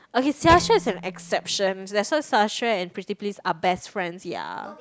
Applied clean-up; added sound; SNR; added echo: none; Thump, thud; 12 dB; none.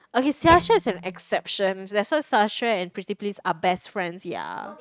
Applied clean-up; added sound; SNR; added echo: neural mask model RNNoise.